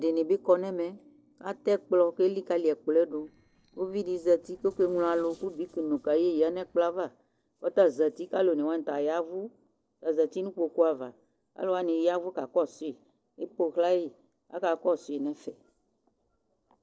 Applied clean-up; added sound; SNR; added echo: neural separator model SepFormer DNS4.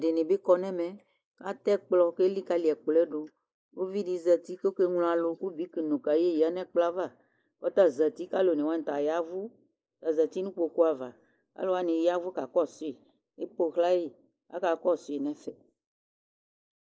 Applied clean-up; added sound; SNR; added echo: neural mask model Resemble Enhance denoiser.